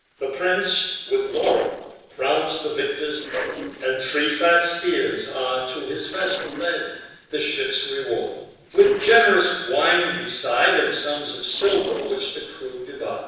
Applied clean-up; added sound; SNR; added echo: neural separator model SepFormer DNS4.